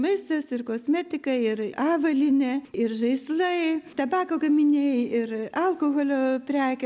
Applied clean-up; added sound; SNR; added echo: none; none; none; none.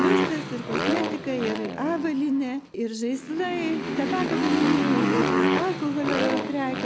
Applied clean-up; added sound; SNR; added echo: none; Motorcycle; -1 dB; none.